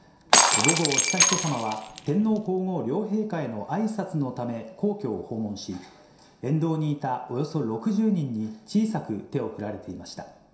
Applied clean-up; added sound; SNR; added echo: none; Shatter; -5 dB; reverberation time 0.7 s.